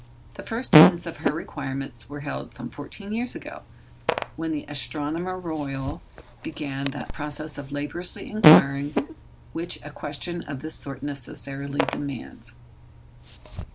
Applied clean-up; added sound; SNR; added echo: none; Fart; -4 dB; none.